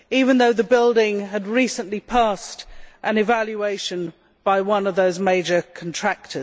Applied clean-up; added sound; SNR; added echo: none; none; none; none.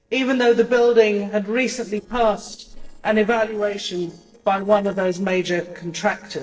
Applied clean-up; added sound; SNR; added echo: neural separator model SepFormer DNS4.